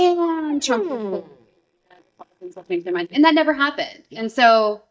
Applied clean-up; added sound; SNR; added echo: neural mask model DeepFilterNet 3.